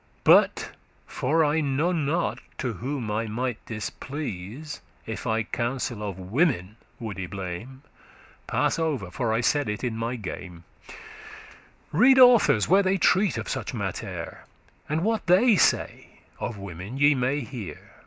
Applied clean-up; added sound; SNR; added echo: none; none; none; none.